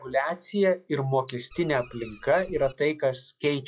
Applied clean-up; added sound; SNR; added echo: classical method log-MMSE.